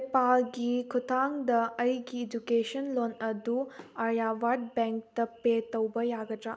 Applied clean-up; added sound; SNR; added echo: none; none; none; none.